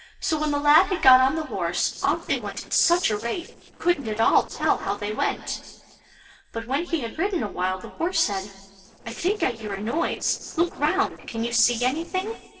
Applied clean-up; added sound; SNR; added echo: neural separator model SepFormer DNS4.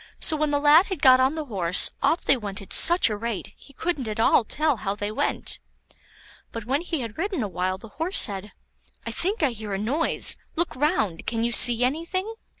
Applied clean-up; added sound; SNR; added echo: none; none; none; none.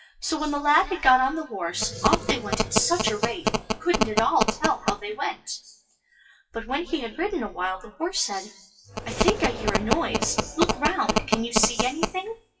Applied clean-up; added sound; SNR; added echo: classical method WPE with log-MMSE.